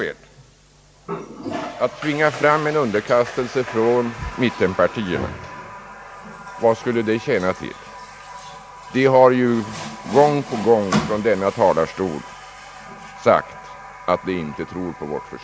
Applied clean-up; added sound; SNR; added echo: none; Water tap, faucet; 12 dB; none.